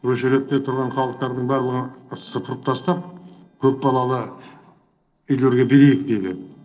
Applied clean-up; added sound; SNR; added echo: neural separator model SepFormer DNS4.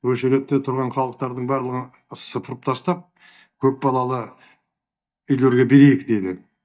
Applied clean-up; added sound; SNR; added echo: neural mask model DeepFilterNet 3.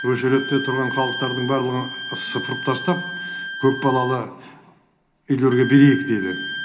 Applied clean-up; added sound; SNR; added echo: none; Wind instrument, woodwind instrument; 10 dB; reverberation time 0.4 s.